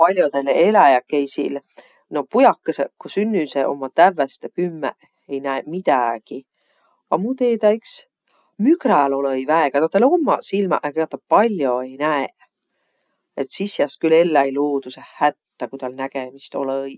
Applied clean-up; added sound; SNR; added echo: none; none; none; none.